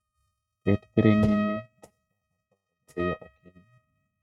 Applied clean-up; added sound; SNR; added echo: neural mask model RNNoise.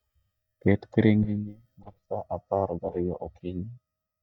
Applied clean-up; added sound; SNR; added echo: neural mask model DeepFilterNet 3.